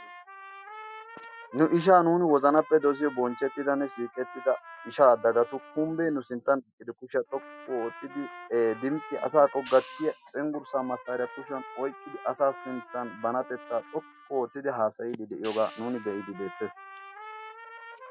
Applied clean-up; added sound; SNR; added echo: classical method Wiener filter.